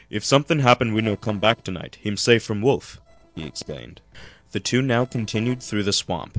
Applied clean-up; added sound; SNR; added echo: neural separator model SepFormer DNS4.